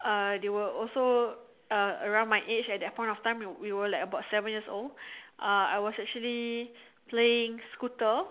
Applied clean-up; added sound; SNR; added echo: none; none; none; none.